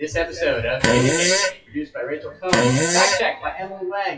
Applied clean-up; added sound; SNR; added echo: classical method WPE with log-MMSE.